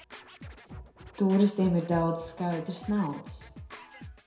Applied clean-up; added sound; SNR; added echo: none; Scratching (performance technique); 17 dB; reverberation time 0.6 s.